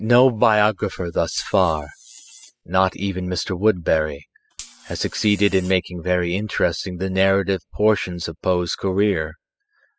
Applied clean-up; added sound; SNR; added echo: classical method spectral subtraction.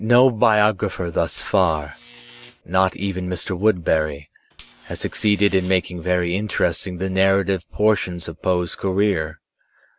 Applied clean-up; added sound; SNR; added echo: none; Buzz; 19 dB; none.